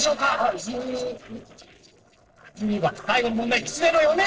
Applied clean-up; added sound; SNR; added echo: neural separator model SepFormer DNS4.